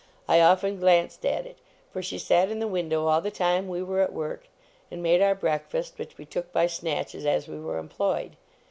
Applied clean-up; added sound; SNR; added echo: none; none; none; none.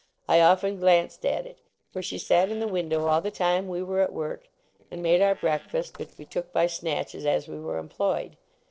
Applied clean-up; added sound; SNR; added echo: neural separator model SepFormer DNS4.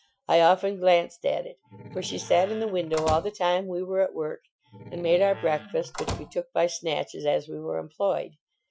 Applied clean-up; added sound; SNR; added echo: classical method Wiener filter.